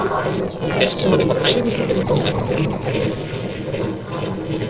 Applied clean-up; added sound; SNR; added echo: neural separator model SepFormer DNS4.